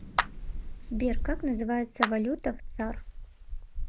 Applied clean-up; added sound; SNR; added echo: none; Clapping + Thunder / Rain; 0 dB; none.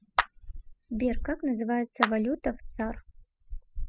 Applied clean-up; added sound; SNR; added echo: classical method spectral subtraction.